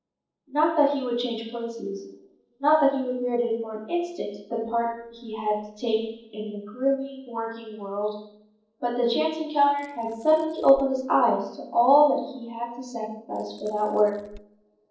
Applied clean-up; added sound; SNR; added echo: neural separator model SepFormer DNS4.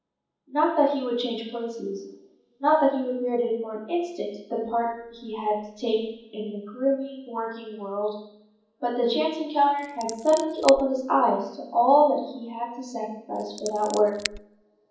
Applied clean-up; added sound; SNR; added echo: none; Scissors; 12 dB; reverberation time 1.2 s.